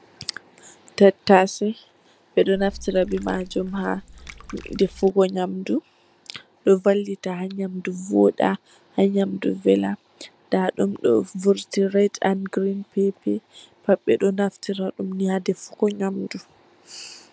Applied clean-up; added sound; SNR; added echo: none; Water / Liquid; 18 dB; none.